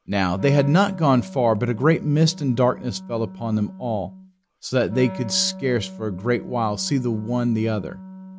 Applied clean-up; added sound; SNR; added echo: none; Wind instrument, woodwind instrument; 14 dB; none.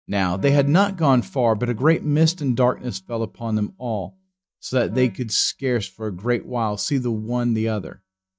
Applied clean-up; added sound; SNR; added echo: neural mask model DeepFilterNet 3.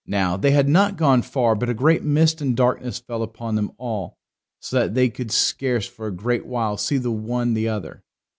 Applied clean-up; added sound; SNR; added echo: none; none; none; none.